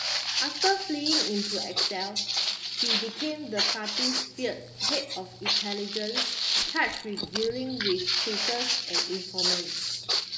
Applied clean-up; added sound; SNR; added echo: none; Walk, footsteps; -4 dB; reverberation time 2.1 s.